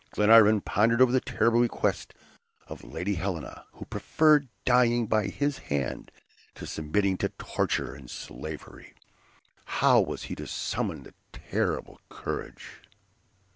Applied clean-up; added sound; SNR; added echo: none; none; none; none.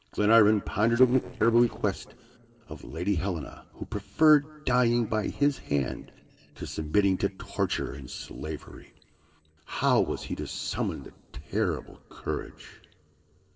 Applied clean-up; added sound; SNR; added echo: neural separator model SepFormer DNS4.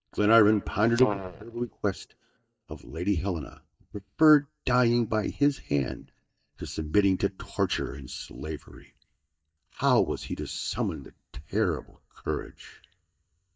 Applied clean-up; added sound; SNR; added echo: neural mask model DeepFilterNet 3.